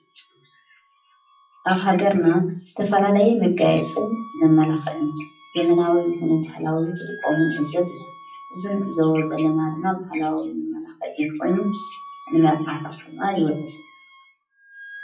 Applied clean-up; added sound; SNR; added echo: classical method WPE with log-MMSE.